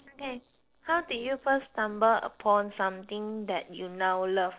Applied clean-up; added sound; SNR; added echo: neural separator model SepFormer DNS4.